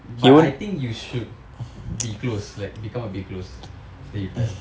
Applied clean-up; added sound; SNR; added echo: none; none; none; none.